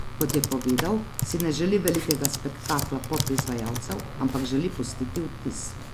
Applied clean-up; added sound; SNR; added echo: none; Computer keyboard; 4 dB; none.